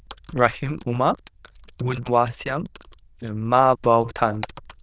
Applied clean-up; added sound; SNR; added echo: neural diffusion model UNIVERSE++.